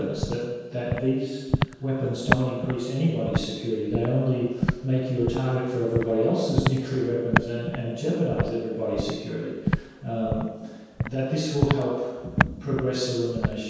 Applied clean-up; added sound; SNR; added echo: none; Walk, footsteps; 4 dB; reverberation time 1.2 s.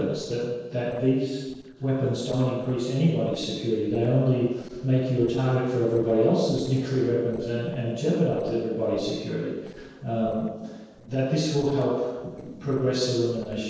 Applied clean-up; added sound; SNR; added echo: neural separator model SepFormer DNS4.